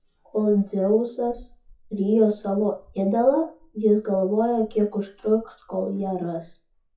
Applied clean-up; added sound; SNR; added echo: classical method WPE with log-MMSE.